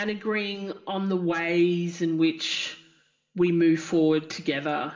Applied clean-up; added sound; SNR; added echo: none; none; none; reverberation time 1.3 s.